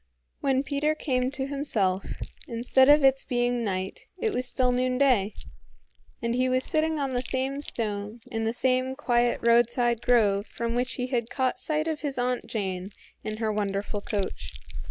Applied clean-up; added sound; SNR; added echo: neural mask model Resemble Enhance denoiser.